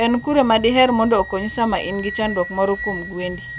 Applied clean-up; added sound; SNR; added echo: none; Wind instrument, woodwind instrument; 14 dB; none.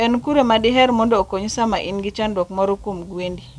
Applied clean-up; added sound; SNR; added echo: none; none; none; none.